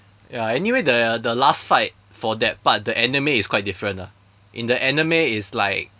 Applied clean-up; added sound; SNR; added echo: none; none; none; none.